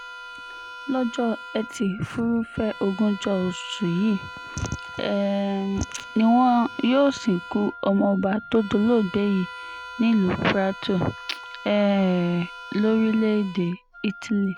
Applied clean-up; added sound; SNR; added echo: none; Bowed string instrument + Wind instrument, woodwind instrument; 15 dB; none.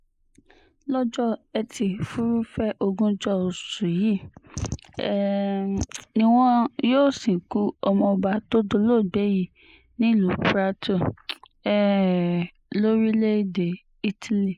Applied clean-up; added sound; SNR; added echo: neural mask model Resemble Enhance denoiser.